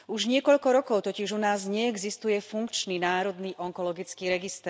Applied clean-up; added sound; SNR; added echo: none; none; none; none.